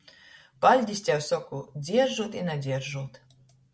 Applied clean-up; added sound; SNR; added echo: none; none; none; none.